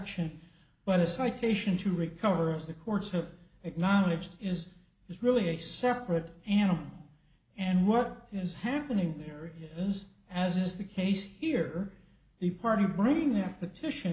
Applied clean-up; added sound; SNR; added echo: none; none; none; none.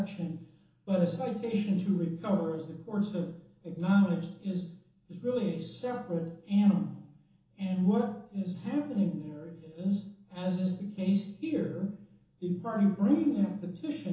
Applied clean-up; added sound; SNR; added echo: none; none; none; reverberation time 1.2 s.